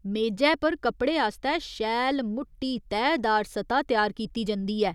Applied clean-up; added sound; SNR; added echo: none; none; none; none.